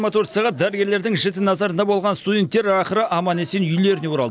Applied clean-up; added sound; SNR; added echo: none; none; none; none.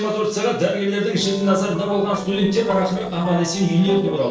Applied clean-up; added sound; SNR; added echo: neural separator model SepFormer DNS4.